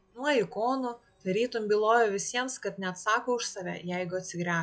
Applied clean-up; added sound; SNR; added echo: classical method log-MMSE.